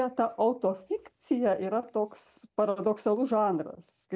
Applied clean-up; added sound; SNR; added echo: none; none; none; none.